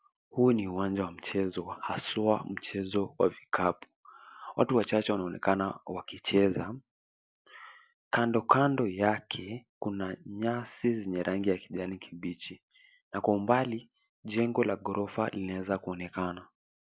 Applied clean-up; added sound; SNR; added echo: none; none; none; none.